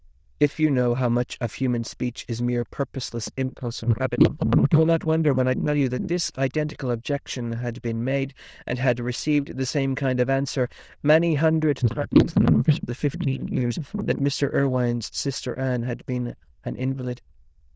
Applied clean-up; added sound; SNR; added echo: neural diffusion model UNIVERSE++.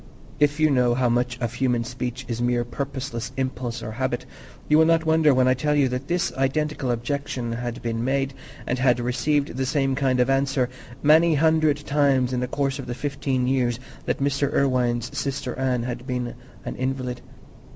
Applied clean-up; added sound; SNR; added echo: none; none; none; none.